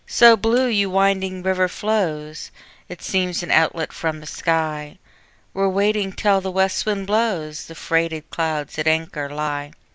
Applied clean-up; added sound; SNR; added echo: none; none; none; none.